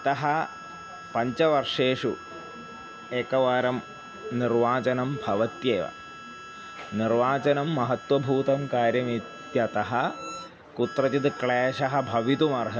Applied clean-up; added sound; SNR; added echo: none; Harmonica; 16 dB; none.